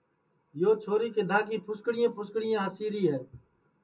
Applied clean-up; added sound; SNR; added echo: none; none; none; reverberation time 0.2 s.